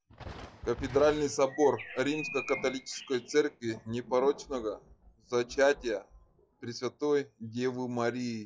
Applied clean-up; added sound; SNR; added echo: classical method log-MMSE.